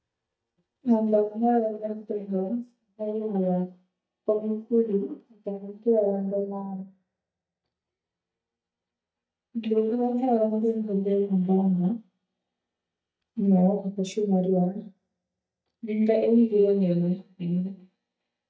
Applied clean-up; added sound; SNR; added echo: neural mask model DeepFilterNet 3.